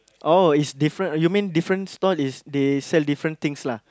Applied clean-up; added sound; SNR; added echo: none; none; none; none.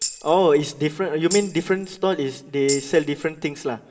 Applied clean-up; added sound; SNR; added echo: none; Tambourine; 12 dB; reverberation time 0.5 s.